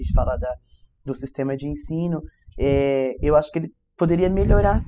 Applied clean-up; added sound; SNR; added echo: classical method spectral subtraction.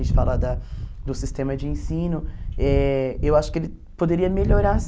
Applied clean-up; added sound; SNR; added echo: none; Wind; 0 dB; none.